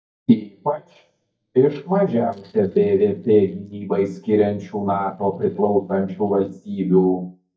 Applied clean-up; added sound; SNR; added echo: neural mask model DeepFilterNet 3.